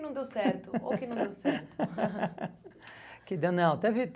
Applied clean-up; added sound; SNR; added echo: none; none; none; none.